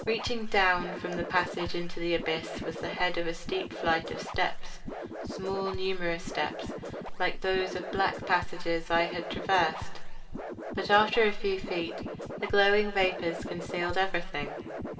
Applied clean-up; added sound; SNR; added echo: none; Scratching (performance technique); 5 dB; reverberation time 2.4 s.